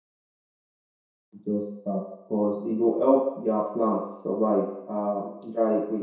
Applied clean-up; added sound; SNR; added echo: none; none; none; reverberation time 0.7 s.